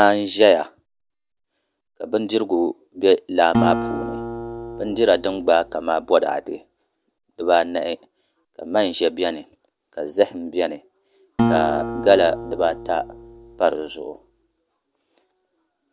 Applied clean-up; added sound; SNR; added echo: none; Acoustic guitar; 5 dB; none.